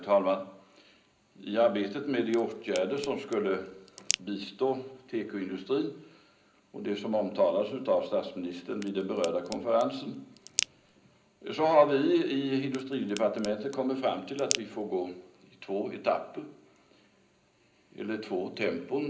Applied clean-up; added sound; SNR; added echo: none; Crack; 9 dB; reverberation time 0.5 s.